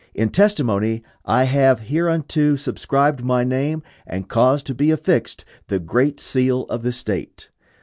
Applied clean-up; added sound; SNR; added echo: none; none; none; none.